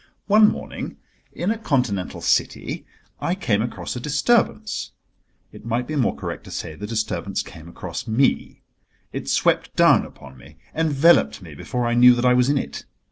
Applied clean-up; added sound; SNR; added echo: none; none; none; none.